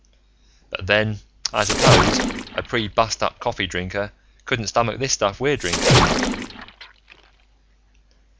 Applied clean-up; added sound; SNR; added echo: none; Splash, splatter; -3 dB; none.